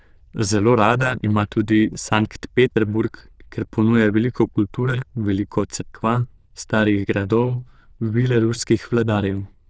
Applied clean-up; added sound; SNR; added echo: neural diffusion model UNIVERSE++.